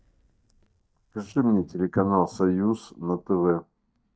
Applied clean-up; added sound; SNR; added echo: neural mask model DeepFilterNet 3.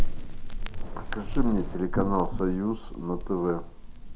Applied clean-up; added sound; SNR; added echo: none; Crackle; -2 dB; none.